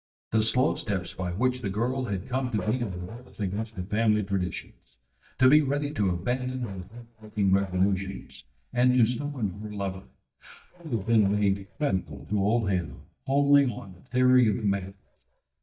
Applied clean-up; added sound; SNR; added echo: neural mask model DeepFilterNet 3.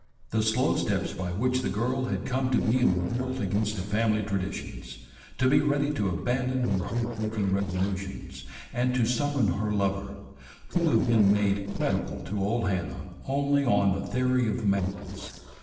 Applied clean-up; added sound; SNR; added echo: neural separator model SepFormer DNS4.